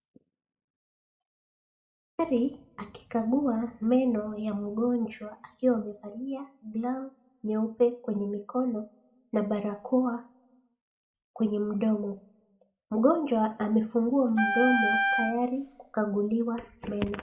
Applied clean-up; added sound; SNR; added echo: none; Wind instrument, woodwind instrument; 0 dB; reverberation time 0.3 s.